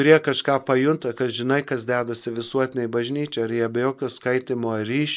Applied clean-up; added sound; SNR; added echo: neural mask model Resemble Enhance denoiser.